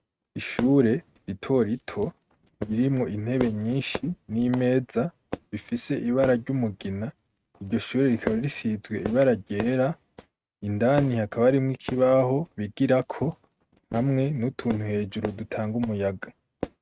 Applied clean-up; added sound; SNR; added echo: neural mask model RNNoise.